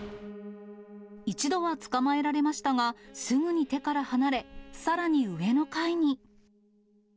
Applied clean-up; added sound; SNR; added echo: none; Bowed string instrument + Piano; 20 dB; none.